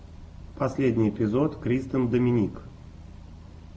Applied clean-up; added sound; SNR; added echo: none; none; none; none.